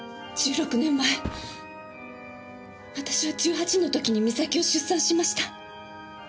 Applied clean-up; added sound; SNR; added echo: none; Mallet percussion + Thump, thud; 20 dB; none.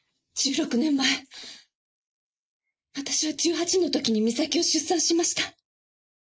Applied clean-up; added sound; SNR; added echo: neural mask model Resemble Enhance denoiser.